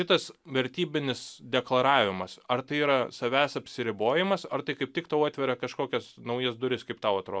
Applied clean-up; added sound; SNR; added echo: none; none; none; none.